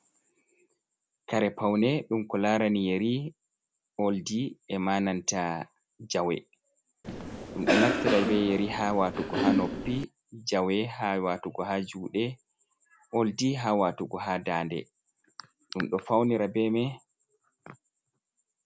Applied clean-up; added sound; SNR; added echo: none; Cough; 0 dB; none.